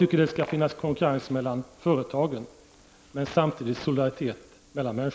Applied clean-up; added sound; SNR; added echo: none; none; none; none.